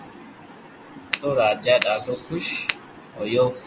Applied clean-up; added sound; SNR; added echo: none; Finger snapping; 6 dB; none.